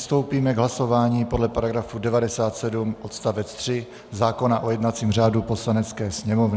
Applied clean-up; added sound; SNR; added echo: none; none; none; none.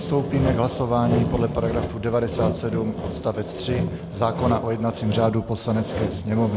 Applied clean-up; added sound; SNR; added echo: none; Sawing; 4 dB; none.